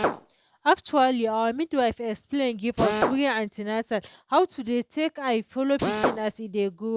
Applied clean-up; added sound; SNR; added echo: none; Drill; 7 dB; none.